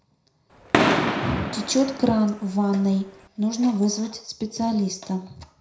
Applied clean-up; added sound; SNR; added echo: none; Fireworks; 1 dB; reverberation time 0.4 s.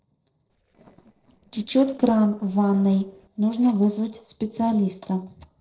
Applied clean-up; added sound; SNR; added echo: neural separator model SepFormer DNS4.